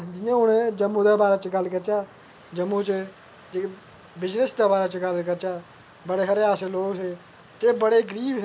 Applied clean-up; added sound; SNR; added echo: none; none; none; none.